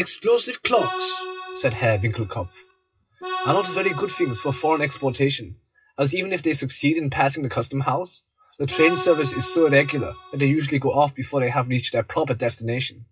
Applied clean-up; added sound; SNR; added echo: classical method WPE with log-MMSE.